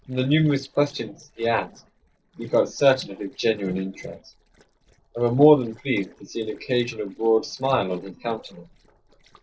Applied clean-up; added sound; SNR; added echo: neural separator model SepFormer DNS4.